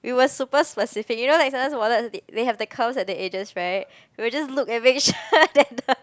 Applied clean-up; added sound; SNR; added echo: none; none; none; none.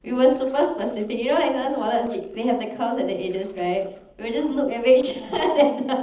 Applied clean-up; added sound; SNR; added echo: neural separator model SepFormer DNS4.